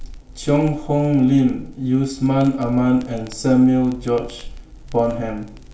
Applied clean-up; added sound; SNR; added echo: none; Crackle; 17 dB; reverberation time 0.4 s.